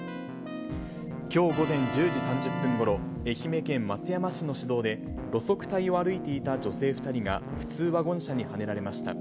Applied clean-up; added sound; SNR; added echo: none; Keyboard (musical); 11 dB; none.